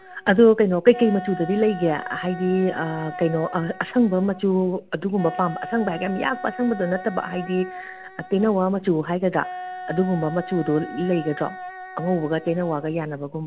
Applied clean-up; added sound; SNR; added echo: none; Wind instrument, woodwind instrument; 14 dB; none.